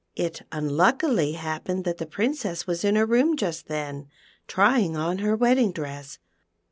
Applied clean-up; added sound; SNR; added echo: none; none; none; none.